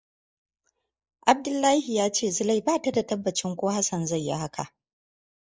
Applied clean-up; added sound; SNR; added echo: neural mask model Resemble Enhance denoiser.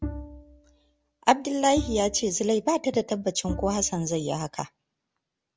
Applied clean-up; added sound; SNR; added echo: none; Bowed string instrument; 12 dB; none.